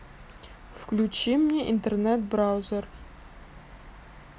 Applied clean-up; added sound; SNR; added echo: none; none; none; none.